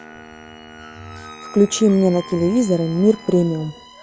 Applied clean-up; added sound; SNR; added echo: none; Wind instrument, woodwind instrument + Squeak; 19 dB; none.